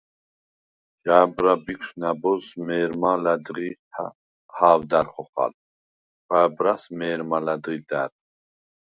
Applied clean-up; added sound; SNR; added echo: none; none; none; none.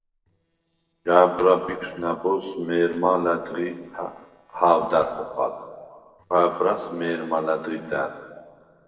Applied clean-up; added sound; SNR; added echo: neural separator model SepFormer DNS4.